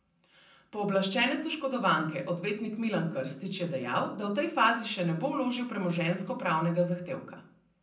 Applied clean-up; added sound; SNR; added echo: none; none; none; reverberation time 0.6 s.